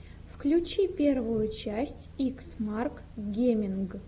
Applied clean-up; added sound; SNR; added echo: none; none; none; none.